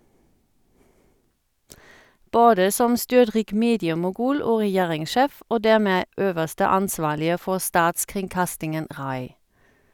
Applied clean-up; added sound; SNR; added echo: none; none; none; none.